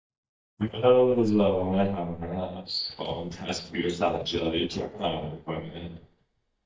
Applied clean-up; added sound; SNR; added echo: neural mask model DeepFilterNet 3.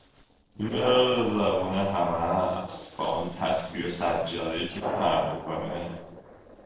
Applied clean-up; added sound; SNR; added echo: neural separator model SepFormer DNS4.